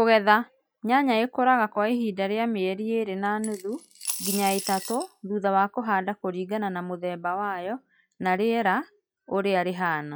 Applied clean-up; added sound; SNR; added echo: classical method log-MMSE.